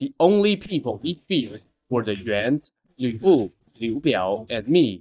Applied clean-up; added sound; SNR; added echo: neural mask model DeepFilterNet 3.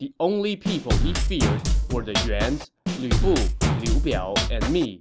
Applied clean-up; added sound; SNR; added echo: none; Drum kit; -4 dB; none.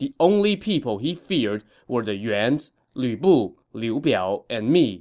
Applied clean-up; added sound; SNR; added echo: none; none; none; none.